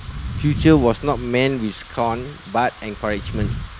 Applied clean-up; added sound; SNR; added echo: none; Wind / Rain; 8 dB; none.